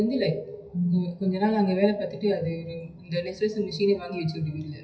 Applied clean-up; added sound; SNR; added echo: classical method WPE with log-MMSE.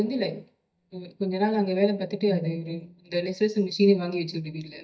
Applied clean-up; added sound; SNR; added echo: neural mask model DeepFilterNet 3.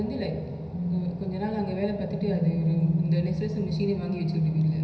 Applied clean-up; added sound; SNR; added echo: none; Telephone; 6 dB; reverberation time 0.5 s.